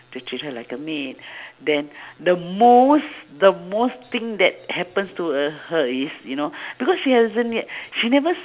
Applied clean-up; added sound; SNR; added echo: none; none; none; none.